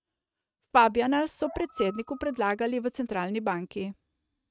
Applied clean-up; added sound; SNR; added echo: neural mask model RNNoise.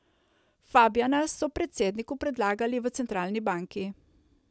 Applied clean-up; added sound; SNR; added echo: none; none; none; none.